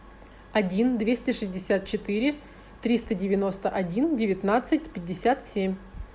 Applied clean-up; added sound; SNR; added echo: none; none; none; none.